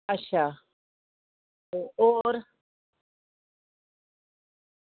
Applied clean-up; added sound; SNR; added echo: none; none; none; none.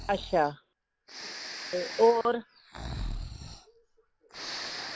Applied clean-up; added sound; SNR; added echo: none; Breathing; 9 dB; none.